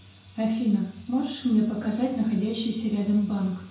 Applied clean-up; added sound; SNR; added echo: none; none; none; reverberation time 0.5 s.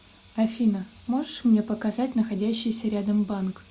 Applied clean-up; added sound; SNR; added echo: none; none; none; none.